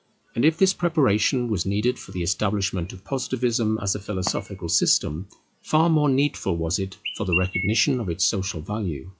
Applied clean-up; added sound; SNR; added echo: classical method log-MMSE.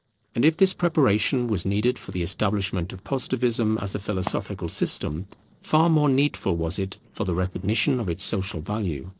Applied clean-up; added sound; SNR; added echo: neural separator model SepFormer DNS4.